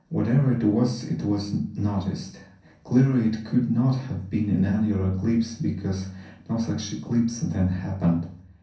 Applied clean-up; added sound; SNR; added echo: none; none; none; reverberation time 0.6 s.